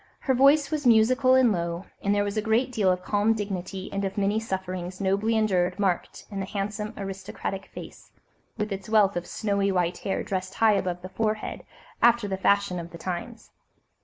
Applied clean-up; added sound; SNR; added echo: neural mask model Resemble Enhance denoiser.